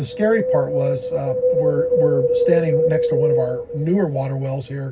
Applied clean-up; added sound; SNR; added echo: none; Wind; -2 dB; reverberation time 0.4 s.